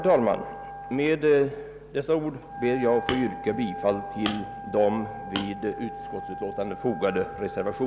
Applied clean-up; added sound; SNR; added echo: none; Hammer + Wind instrument, woodwind instrument; 10 dB; none.